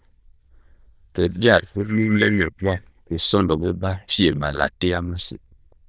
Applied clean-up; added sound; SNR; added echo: neural diffusion model UNIVERSE++.